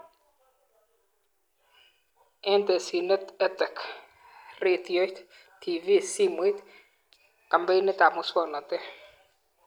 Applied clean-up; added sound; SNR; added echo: none; none; none; none.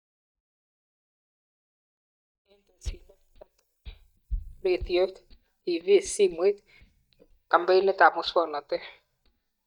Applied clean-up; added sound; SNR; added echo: neural mask model DeepFilterNet 3.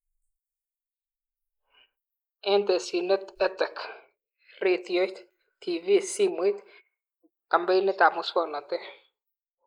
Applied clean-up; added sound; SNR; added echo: neural mask model Resemble Enhance denoiser.